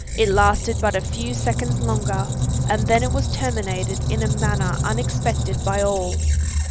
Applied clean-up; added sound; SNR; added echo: none; Squeak; -2 dB; none.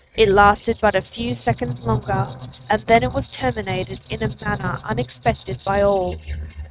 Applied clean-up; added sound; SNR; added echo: neural mask model RNNoise.